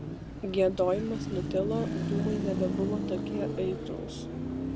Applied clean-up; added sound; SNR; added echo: none; Car passing by / Traffic noise, roadway noise / Engine; 1 dB; none.